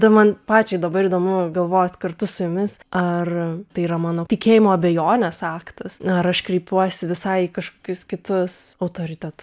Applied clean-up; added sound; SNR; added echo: none; none; none; none.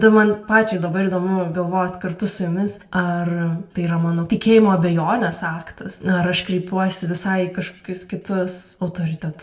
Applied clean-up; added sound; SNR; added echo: none; none; none; reverberation time 0.5 s.